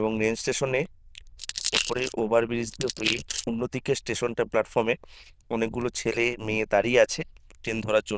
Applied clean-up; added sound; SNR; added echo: neural diffusion model UNIVERSE++.